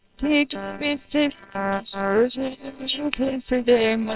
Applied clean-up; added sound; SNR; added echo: neural separator model SepFormer WHAMR!.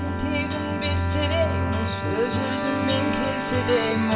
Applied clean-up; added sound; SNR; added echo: none; Bowed string instrument; 7 dB; reverberation time 1.0 s.